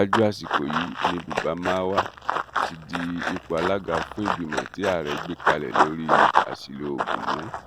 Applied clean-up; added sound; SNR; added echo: none; Run; -2 dB; none.